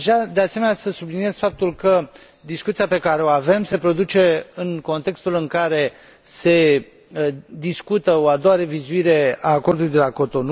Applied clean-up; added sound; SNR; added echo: none; none; none; none.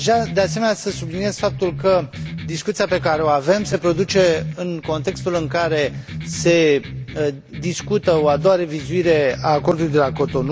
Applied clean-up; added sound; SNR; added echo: none; Electric guitar; 11 dB; none.